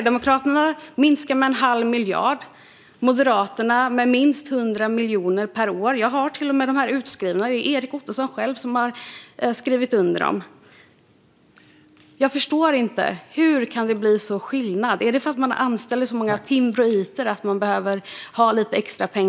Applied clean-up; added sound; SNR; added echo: none; none; none; none.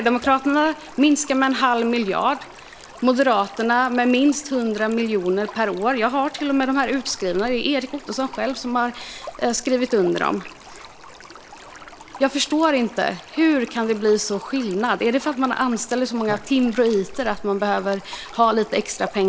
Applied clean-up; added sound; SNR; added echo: none; Stream; 19 dB; none.